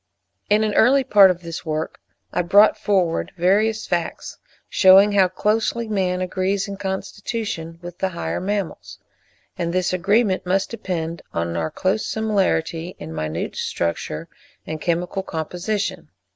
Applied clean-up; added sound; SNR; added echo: none; none; none; none.